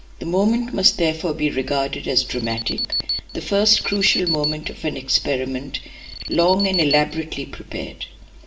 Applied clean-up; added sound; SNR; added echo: none; Alarm; 6 dB; reverberation time 0.6 s.